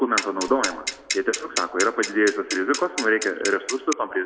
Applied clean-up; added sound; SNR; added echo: none; Clock; 7 dB; reverberation time 1.1 s.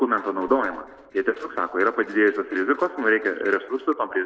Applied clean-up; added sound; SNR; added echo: neural separator model SepFormer DNS4.